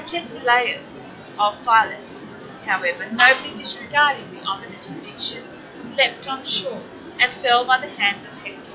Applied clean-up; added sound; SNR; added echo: classical method log-MMSE.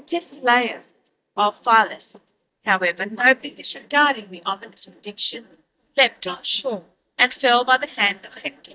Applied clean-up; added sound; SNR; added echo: neural mask model DeepFilterNet 3.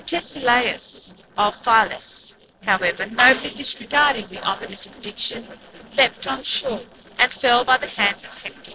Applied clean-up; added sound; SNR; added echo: neural separator model SepFormer DNS4.